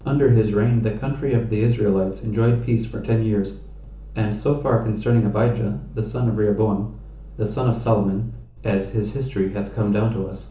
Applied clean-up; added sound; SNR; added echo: none; none; none; reverberation time 0.8 s.